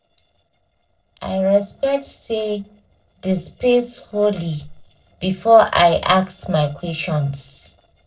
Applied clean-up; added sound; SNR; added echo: neural separator model SepFormer DNS4.